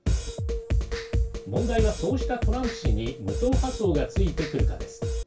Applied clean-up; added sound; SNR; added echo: none; Drum kit; -3 dB; reverberation time 0.2 s.